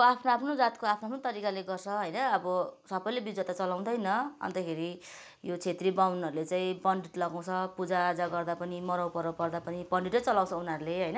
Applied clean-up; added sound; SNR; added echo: none; none; none; none.